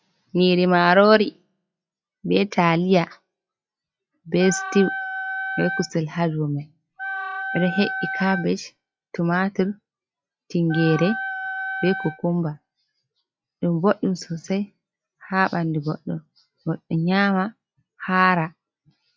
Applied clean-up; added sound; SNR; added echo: classical method log-MMSE.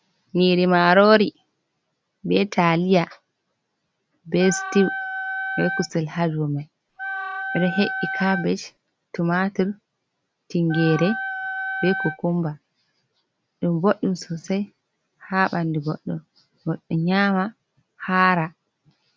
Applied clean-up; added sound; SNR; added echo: none; Wind instrument, woodwind instrument; 6 dB; none.